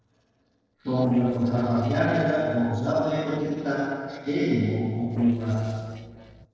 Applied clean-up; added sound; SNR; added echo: neural separator model SepFormer DNS4.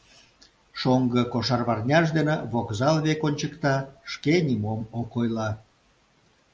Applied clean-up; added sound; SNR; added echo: none; none; none; none.